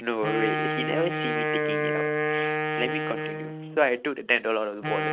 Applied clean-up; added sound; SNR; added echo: neural mask model RNNoise.